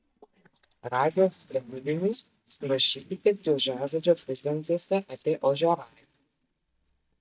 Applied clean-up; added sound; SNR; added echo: neural mask model DeepFilterNet 3.